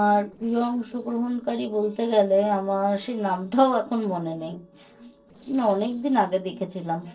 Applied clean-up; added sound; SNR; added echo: neural separator model SepFormer DNS4.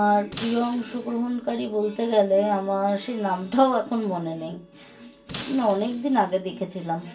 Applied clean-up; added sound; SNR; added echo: none; Shatter; 18 dB; reverberation time 0.2 s.